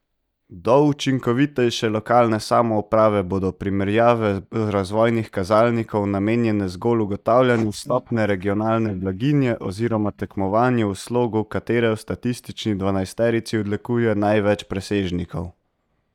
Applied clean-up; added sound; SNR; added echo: neural mask model DeepFilterNet 3.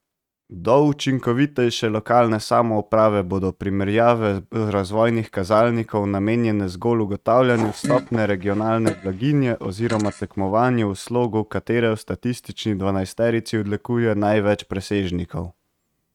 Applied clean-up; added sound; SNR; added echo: neural mask model RNNoise.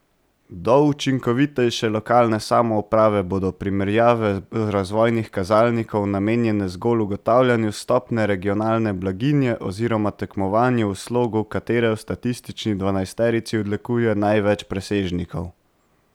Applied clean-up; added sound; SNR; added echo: none; none; none; none.